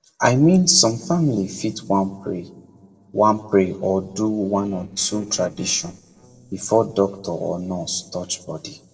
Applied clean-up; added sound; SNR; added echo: neural separator model SepFormer DNS4.